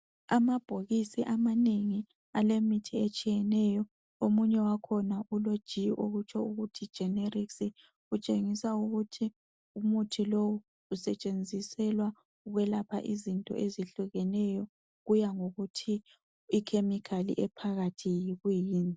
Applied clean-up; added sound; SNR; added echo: none; none; none; none.